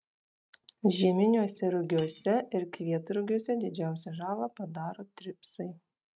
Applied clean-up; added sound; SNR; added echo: neural mask model RNNoise.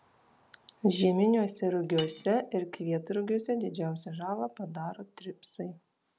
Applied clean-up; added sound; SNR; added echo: none; Cutlery, silverware; 17 dB; none.